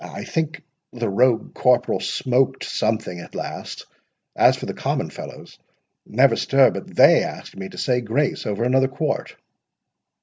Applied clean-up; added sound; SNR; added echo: none; none; none; none.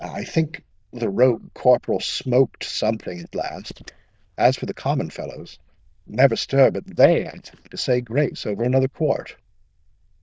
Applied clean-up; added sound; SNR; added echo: neural diffusion model UNIVERSE++.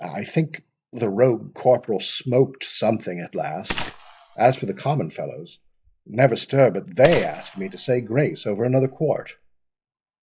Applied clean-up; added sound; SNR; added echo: classical method log-MMSE.